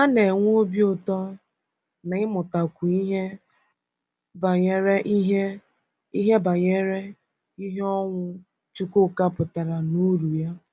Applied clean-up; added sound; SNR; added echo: none; none; none; none.